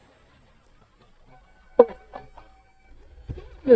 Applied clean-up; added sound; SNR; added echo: neural mask model DeepFilterNet 3.